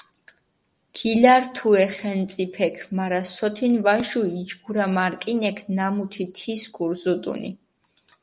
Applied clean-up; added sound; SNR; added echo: none; none; none; none.